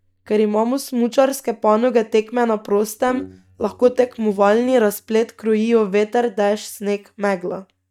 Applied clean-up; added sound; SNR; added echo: neural mask model DeepFilterNet 3.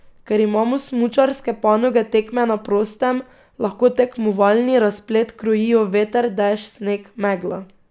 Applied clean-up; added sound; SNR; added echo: none; none; none; none.